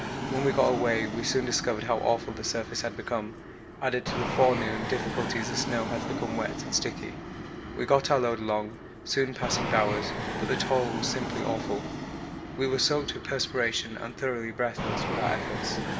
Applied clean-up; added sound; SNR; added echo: none; Fixed-wing aircraft, airplane; 5 dB; reverberation time 1.0 s.